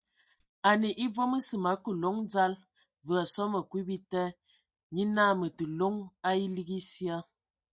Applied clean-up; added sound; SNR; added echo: neural mask model DeepFilterNet 3.